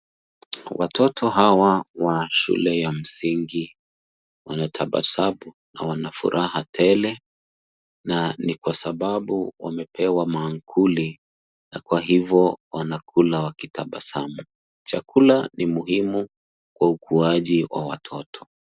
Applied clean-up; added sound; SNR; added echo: none; none; none; none.